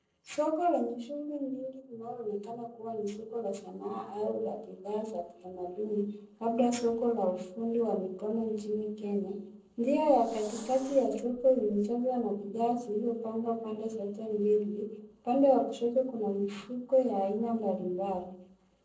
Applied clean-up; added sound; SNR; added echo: neural separator model SepFormer DNS4.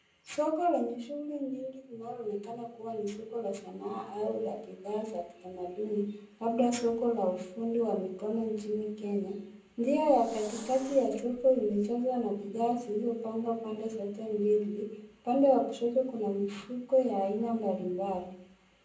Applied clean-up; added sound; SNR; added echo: none; Hiss; 19 dB; reverberation time 0.6 s.